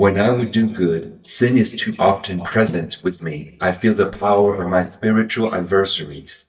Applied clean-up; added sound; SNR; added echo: neural mask model DeepFilterNet 3.